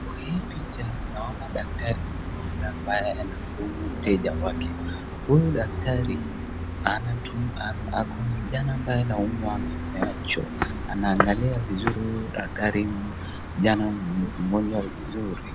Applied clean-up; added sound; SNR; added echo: none; Gull, seagull + Walk, footsteps; 3 dB; none.